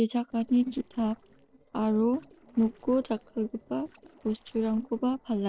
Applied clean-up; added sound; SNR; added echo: neural separator model SepFormer DNS4.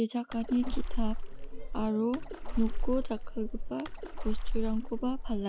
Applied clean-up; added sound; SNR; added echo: none; Splash, splatter; -3 dB; none.